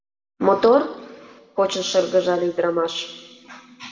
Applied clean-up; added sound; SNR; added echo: none; none; none; reverberation time 1.3 s.